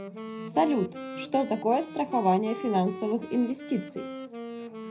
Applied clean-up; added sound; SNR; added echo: none; Wind instrument, woodwind instrument; 11 dB; reverberation time 0.4 s.